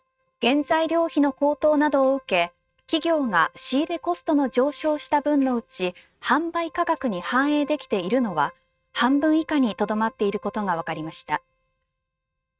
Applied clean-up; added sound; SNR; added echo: neural mask model RNNoise.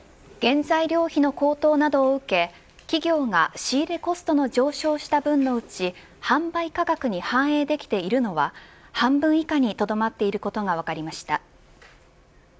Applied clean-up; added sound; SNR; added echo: none; none; none; none.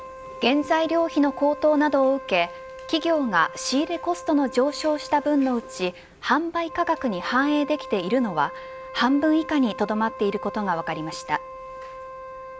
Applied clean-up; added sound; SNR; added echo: none; Wind instrument, woodwind instrument; 15 dB; none.